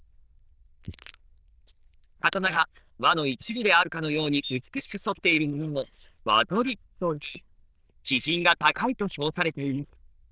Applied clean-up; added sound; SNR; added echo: neural diffusion model UNIVERSE++.